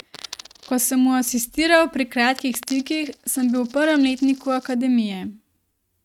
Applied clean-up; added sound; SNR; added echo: neural mask model RNNoise.